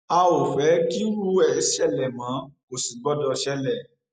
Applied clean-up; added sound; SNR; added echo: none; none; none; none.